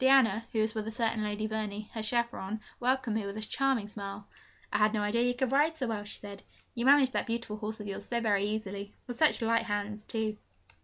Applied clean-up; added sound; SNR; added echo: none; none; none; none.